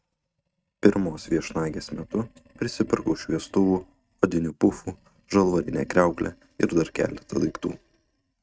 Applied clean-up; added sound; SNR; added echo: neural mask model RNNoise.